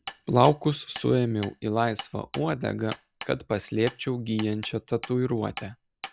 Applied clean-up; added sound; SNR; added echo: none; Hammer; 17 dB; none.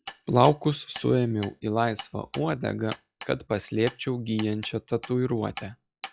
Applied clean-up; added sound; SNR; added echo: classical method log-MMSE.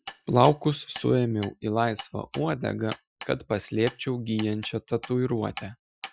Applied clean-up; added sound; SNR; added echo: classical method Wiener filter.